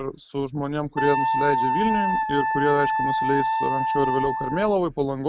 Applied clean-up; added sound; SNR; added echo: none; Wind instrument, woodwind instrument; 0 dB; none.